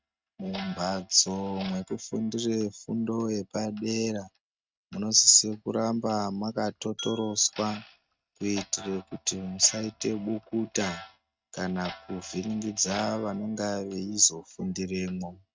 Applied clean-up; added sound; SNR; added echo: neural mask model RNNoise.